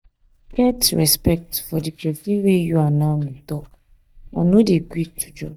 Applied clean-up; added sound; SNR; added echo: neural mask model DeepFilterNet 3.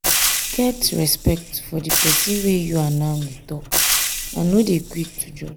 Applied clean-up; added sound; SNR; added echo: none; Frying (food); 2 dB; none.